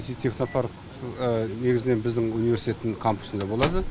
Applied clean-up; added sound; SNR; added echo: none; Microwave oven; 11 dB; none.